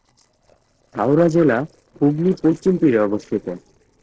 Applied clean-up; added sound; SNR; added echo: neural separator model SepFormer DNS4.